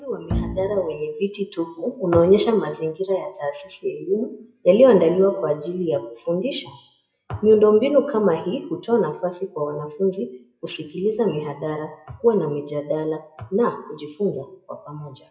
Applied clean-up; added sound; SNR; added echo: classical method WPE with log-MMSE.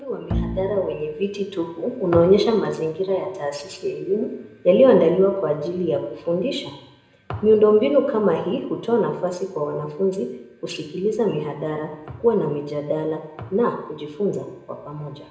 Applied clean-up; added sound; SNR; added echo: none; Bowed string instrument; 8 dB; reverberation time 0.8 s.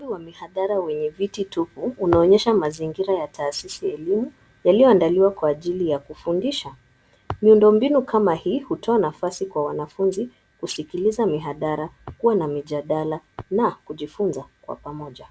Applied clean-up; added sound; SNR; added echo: none; none; none; none.